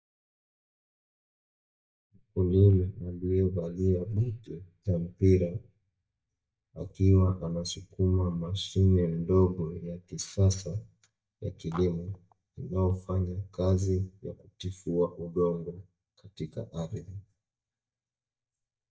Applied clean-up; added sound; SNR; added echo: neural mask model DeepFilterNet 3.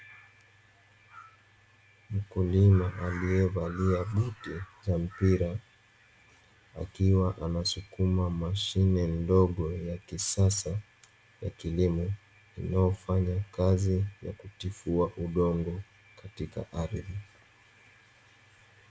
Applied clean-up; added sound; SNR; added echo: none; none; none; none.